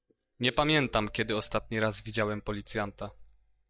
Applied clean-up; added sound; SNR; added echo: neural mask model DeepFilterNet 3.